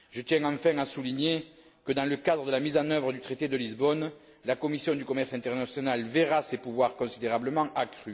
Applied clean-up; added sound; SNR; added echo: none; none; none; none.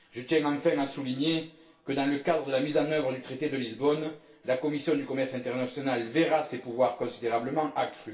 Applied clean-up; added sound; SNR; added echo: none; none; none; reverberation time 0.3 s.